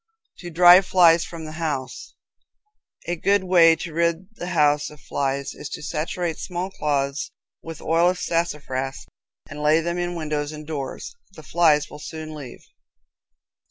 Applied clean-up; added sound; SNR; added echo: none; none; none; none.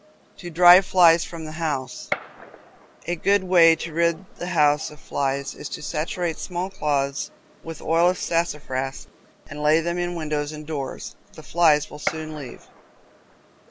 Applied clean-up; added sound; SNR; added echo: none; Gunshot, gunfire; 18 dB; none.